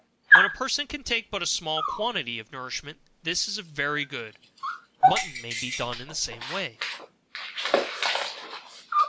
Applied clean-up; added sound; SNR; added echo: none; Dog; -5 dB; none.